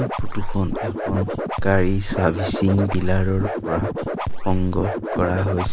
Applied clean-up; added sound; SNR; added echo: none; Scratching (performance technique); 1 dB; none.